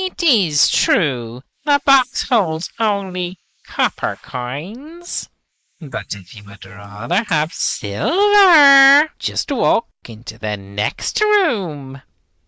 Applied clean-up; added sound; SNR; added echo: neural mask model Resemble Enhance denoiser.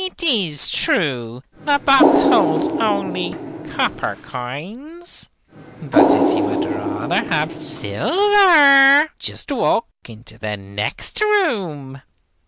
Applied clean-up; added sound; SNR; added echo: none; Water; 0 dB; none.